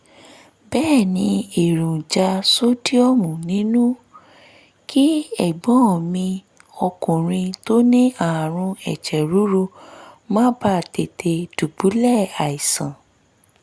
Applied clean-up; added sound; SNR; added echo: none; none; none; none.